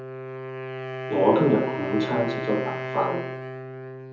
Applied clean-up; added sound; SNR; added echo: none; Wind instrument, woodwind instrument; 6 dB; reverberation time 0.7 s.